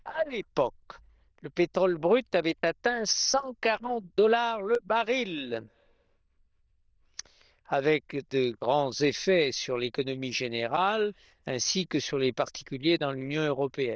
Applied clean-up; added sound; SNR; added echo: neural diffusion model UNIVERSE++.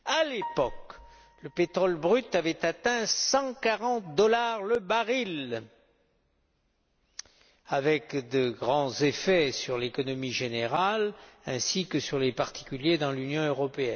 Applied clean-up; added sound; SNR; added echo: none; Piano; 19 dB; none.